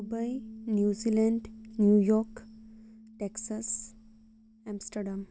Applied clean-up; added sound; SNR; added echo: none; Piano; 18 dB; none.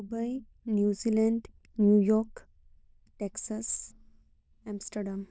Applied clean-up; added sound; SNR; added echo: neural diffusion model UNIVERSE++.